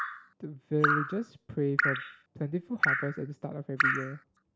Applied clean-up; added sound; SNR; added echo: none; Drip; -2 dB; none.